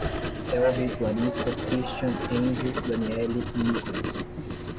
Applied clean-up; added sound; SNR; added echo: none; Writing; 2 dB; none.